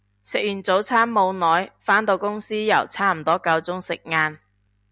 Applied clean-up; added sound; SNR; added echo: none; none; none; none.